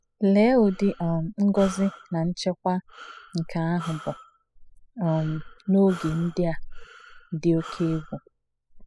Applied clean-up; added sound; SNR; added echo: classical method spectral subtraction.